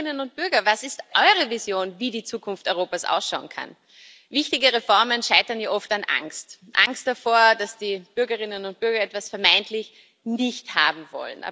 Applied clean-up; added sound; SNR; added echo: none; none; none; none.